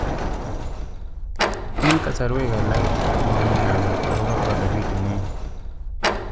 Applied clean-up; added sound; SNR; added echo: none; Sliding door; -4 dB; none.